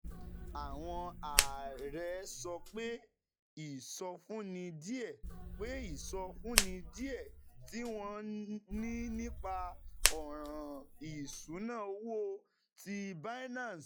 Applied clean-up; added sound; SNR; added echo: classical method log-MMSE.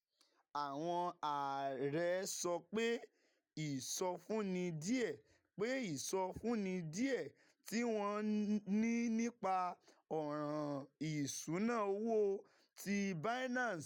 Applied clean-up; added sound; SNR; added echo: none; none; none; none.